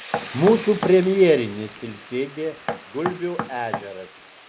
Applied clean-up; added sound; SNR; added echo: none; Knock + Boiling / Hiss; 11 dB; none.